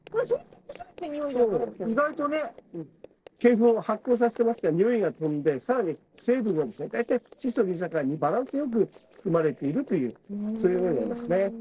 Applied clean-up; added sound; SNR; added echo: neural separator model SepFormer DNS4.